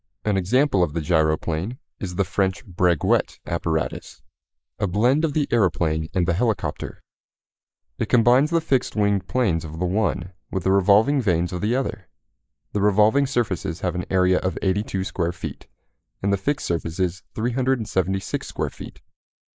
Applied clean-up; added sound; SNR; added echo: neural mask model Resemble Enhance denoiser.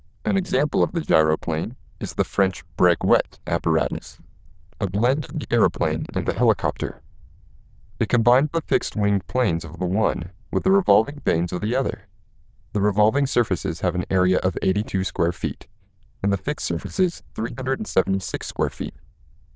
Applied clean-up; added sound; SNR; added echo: neural diffusion model UNIVERSE++.